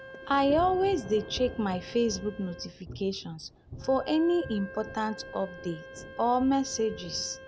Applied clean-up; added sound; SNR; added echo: none; Thunder / Rain + Wind instrument, woodwind instrument; 14 dB; none.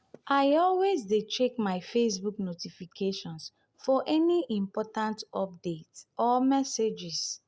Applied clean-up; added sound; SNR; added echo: none; none; none; none.